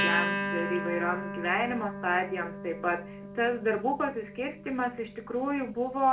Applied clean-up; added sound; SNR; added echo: none; Acoustic guitar; 6 dB; reverberation time 0.3 s.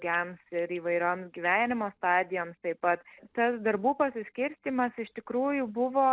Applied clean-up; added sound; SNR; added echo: none; none; none; none.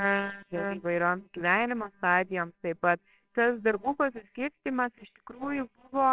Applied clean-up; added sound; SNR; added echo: neural separator model SepFormer WHAMR!.